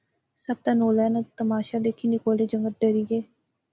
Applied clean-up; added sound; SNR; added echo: none; none; none; none.